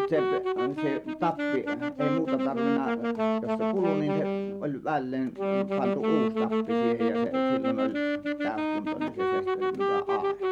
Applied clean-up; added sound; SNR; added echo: none; Wind instrument, woodwind instrument; -4 dB; none.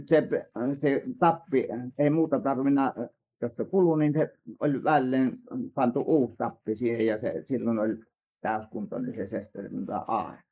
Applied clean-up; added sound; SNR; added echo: neural mask model Resemble Enhance denoiser.